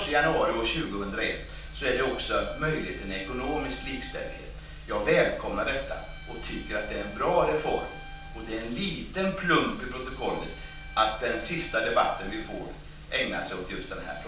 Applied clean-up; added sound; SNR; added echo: none; Bowed string instrument; 18 dB; reverberation time 0.5 s.